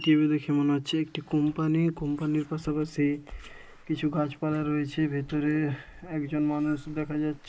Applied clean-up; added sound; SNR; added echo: neural mask model Resemble Enhance denoiser.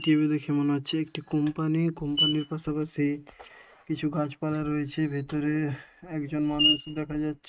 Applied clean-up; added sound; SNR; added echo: neural mask model RNNoise.